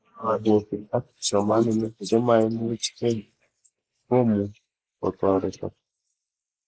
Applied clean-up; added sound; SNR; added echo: neural mask model Resemble Enhance denoiser.